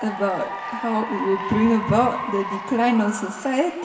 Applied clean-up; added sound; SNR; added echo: none; Applause / Cheering; 8 dB; reverberation time 0.8 s.